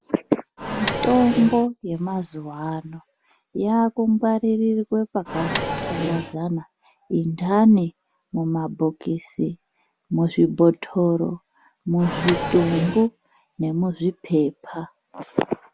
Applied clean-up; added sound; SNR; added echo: none; Microwave oven; 4 dB; none.